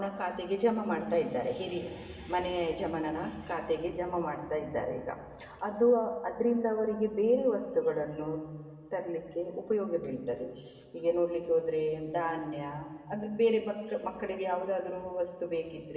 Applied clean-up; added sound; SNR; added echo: none; none; none; reverberation time 2.0 s.